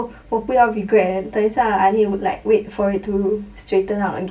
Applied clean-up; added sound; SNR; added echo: none; none; none; reverberation time 0.2 s.